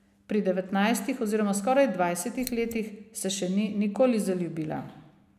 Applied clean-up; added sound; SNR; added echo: none; Scissors; 13 dB; none.